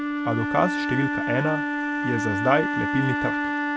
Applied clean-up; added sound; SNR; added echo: none; Wind instrument, woodwind instrument; -1 dB; none.